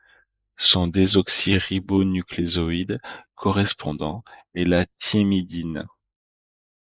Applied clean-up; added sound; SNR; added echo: neural mask model Resemble Enhance denoiser.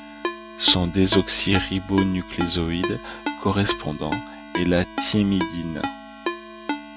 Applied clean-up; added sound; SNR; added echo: none; Ringtone; 7 dB; none.